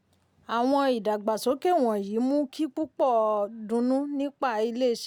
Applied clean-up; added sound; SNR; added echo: none; none; none; none.